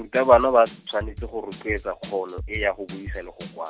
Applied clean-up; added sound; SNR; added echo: none; Drum / Drum kit; 14 dB; none.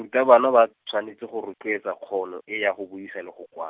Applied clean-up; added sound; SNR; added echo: none; none; none; none.